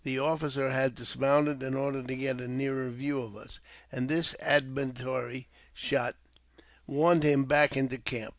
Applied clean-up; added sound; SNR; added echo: none; none; none; none.